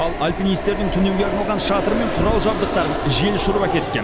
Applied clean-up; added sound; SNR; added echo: none; Fixed-wing aircraft, airplane; 2 dB; none.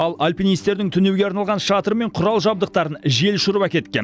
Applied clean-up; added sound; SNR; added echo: none; none; none; none.